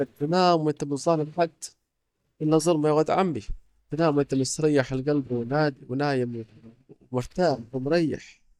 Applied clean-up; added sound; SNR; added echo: neural mask model DeepFilterNet 3.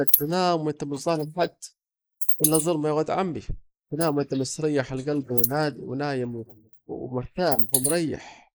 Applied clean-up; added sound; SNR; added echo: neural mask model Resemble Enhance denoiser.